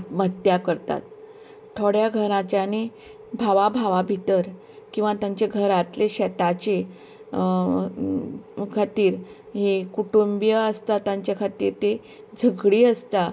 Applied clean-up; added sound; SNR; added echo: none; none; none; none.